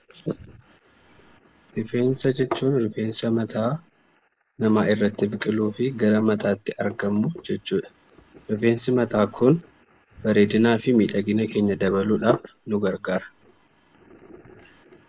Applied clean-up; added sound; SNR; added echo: neural mask model Resemble Enhance denoiser.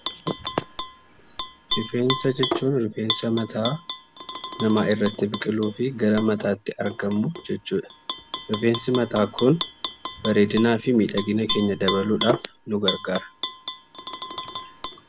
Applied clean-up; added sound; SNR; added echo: none; Tap / Glass; 6 dB; none.